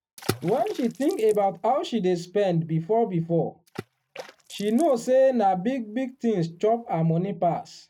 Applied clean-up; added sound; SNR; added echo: neural mask model RNNoise.